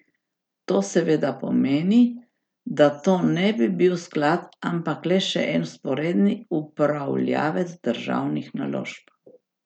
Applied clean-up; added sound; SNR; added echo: none; none; none; none.